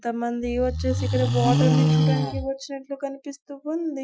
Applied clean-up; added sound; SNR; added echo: classical method Wiener filter.